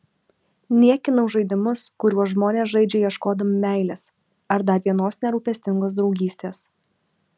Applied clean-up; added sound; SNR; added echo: none; none; none; none.